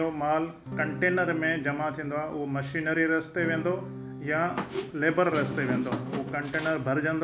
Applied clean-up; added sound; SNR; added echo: none; Acoustic guitar / Strum + Squeak; 8 dB; none.